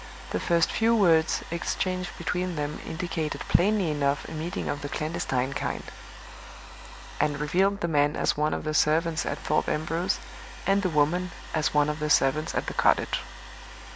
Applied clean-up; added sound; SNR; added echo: none; Domestic sounds, home sounds; 17 dB; none.